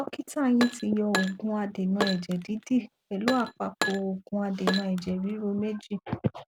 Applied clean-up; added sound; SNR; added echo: none; Glass; 7 dB; none.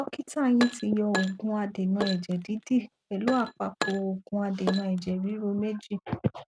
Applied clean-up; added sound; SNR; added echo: neural mask model RNNoise.